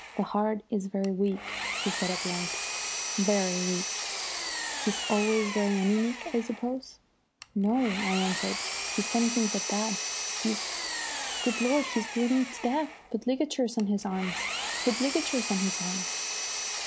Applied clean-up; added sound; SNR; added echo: none; Engine; 4 dB; none.